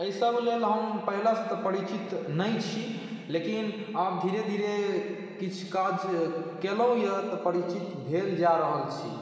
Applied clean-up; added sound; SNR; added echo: none; none; none; reverberation time 1.7 s.